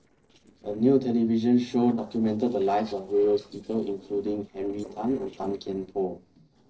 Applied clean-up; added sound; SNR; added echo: neural separator model SepFormer DNS4.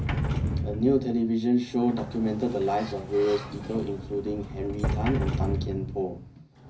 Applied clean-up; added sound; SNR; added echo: none; Sliding door; 4 dB; reverberation time 0.4 s.